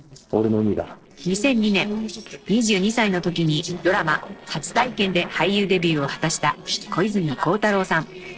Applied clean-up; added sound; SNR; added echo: neural separator model SepFormer DNS4.